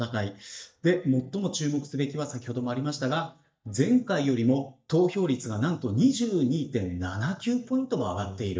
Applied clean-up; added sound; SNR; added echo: neural mask model DeepFilterNet 3.